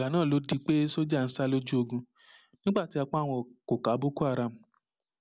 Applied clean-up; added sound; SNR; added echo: none; none; none; none.